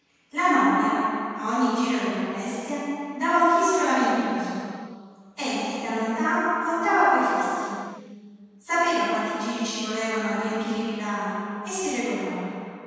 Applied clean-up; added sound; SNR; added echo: none; none; none; reverberation time 2.1 s.